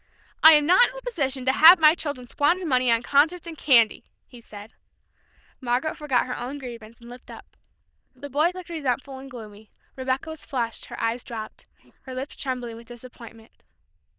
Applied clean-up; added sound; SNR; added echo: neural diffusion model UNIVERSE++.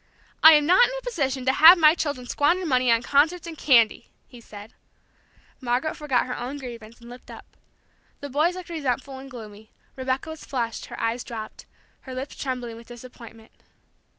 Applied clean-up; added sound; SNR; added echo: none; none; none; none.